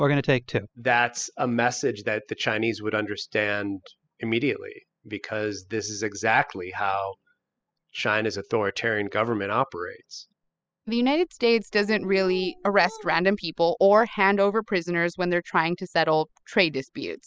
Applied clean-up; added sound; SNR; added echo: classical method spectral subtraction.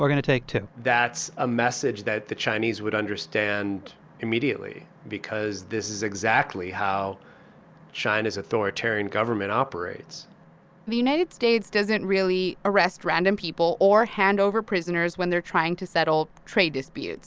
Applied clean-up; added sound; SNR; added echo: none; none; none; none.